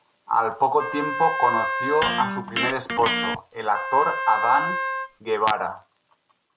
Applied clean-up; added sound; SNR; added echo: none; Wind instrument, woodwind instrument + Electric guitar; 3 dB; none.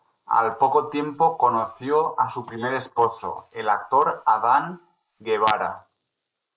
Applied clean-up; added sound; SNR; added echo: neural mask model Resemble Enhance denoiser.